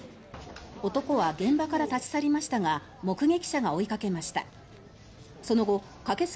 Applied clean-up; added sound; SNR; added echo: none; none; none; none.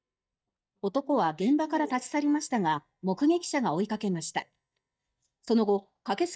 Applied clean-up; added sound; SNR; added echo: neural mask model DeepFilterNet 3.